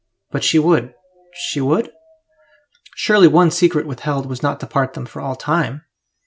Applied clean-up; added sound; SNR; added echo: none; none; none; none.